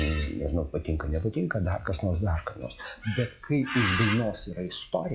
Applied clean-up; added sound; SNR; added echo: classical method log-MMSE.